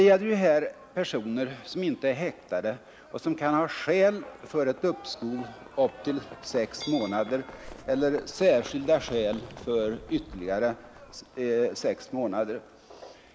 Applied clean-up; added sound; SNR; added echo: none; Zipper (clothing) + Livestock, farm animals, working animals; 19 dB; none.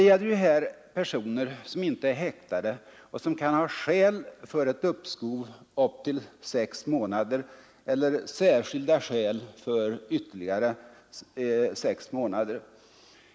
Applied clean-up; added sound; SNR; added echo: none; none; none; none.